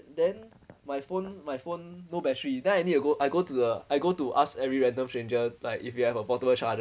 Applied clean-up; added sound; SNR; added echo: none; none; none; none.